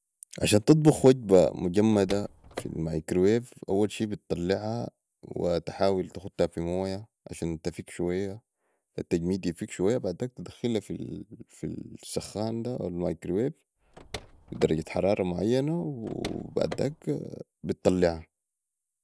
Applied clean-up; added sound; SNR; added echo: none; Car; 15 dB; none.